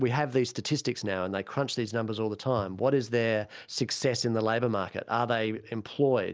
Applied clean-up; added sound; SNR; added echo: none; none; none; none.